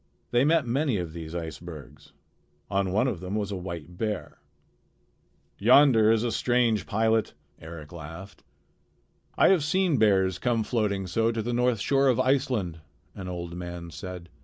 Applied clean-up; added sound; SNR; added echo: none; none; none; none.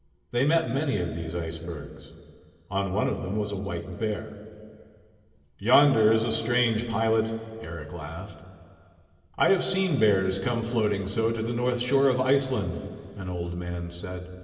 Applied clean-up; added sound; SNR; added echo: none; none; none; reverberation time 2.6 s.